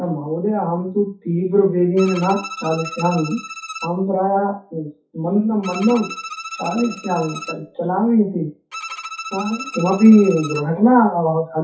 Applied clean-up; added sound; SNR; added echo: classical method WPE with log-MMSE.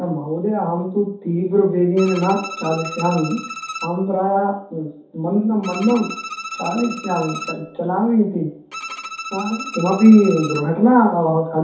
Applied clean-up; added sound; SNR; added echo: none; Bowed string instrument; 13 dB; reverberation time 0.5 s.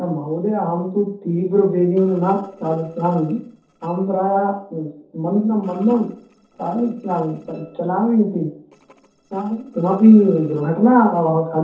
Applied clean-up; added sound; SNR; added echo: neural separator model SepFormer DNS4.